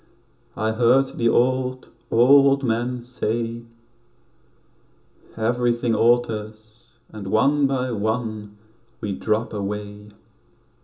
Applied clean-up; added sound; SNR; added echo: none; none; none; reverberation time 0.2 s.